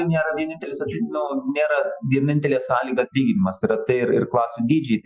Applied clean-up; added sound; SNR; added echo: classical method Wiener filter.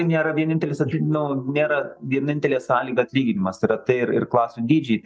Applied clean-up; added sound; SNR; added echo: neural mask model DeepFilterNet 3.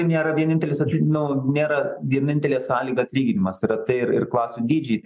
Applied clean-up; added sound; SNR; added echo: none; none; none; none.